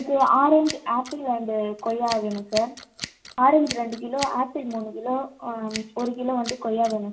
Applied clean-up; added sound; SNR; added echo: none; Scissors; 16 dB; reverberation time 0.4 s.